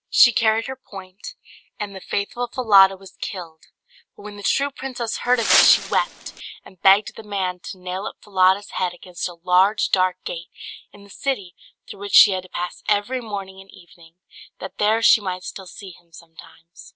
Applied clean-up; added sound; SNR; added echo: none; Wind; 1 dB; none.